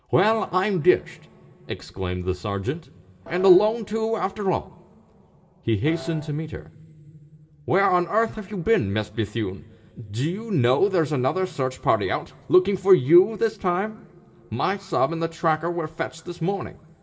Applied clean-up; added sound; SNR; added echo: none; Piano; 14 dB; reverberation time 2.8 s.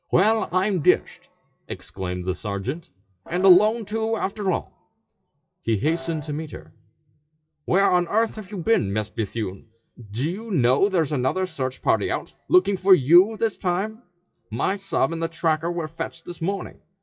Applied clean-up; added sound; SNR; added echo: classical method WPE with log-MMSE.